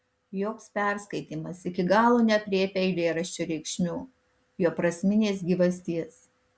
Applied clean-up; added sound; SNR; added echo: none; none; none; none.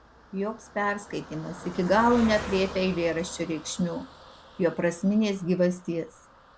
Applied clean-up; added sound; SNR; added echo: none; Car passing by; 15 dB; none.